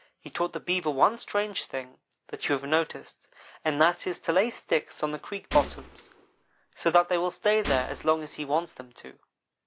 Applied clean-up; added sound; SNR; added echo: none; Gunshot, gunfire; 10 dB; none.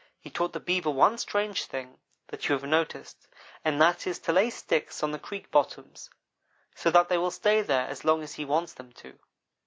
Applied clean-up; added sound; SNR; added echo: none; none; none; none.